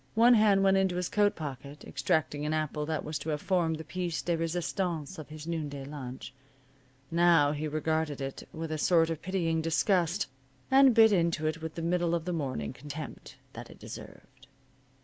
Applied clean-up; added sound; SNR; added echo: none; none; none; none.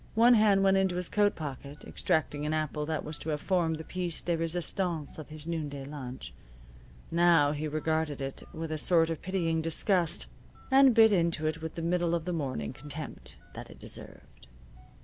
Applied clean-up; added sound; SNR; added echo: none; Telephone; 20 dB; none.